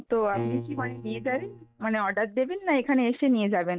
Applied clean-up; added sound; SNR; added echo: neural mask model DeepFilterNet 3.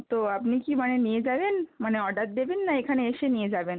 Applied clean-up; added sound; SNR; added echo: none; none; none; none.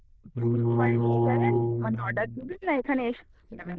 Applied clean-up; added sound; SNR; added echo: neural diffusion model UNIVERSE++.